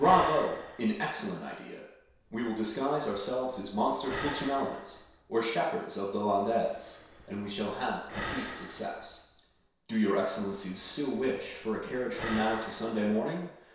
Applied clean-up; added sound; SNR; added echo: none; Breathing; 14 dB; reverberation time 0.7 s.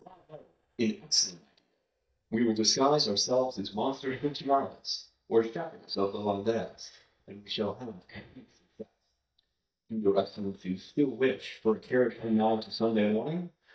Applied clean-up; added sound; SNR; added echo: neural mask model DeepFilterNet 3.